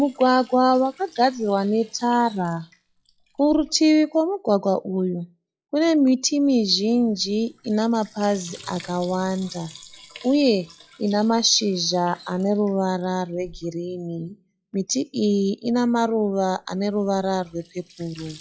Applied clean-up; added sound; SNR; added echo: classical method log-MMSE.